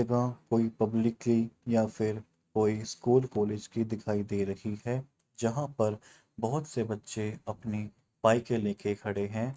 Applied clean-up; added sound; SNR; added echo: neural mask model RNNoise.